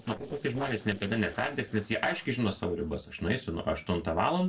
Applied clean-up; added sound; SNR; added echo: neural separator model SepFormer DNS4.